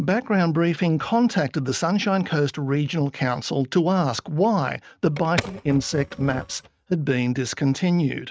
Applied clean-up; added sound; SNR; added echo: neural mask model RNNoise.